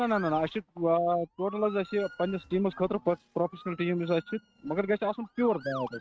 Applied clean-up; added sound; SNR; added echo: neural mask model RNNoise.